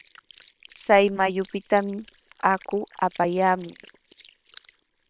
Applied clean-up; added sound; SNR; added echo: neural separator model SepFormer WHAM!.